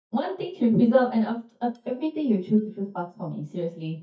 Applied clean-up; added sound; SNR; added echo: neural mask model DeepFilterNet 3.